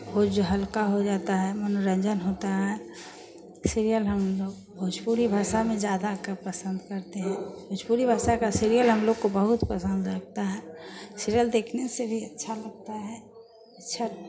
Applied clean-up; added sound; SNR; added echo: none; none; none; reverberation time 0.3 s.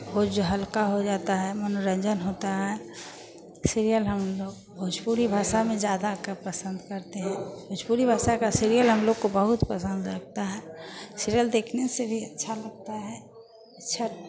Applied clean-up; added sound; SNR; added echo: none; none; none; none.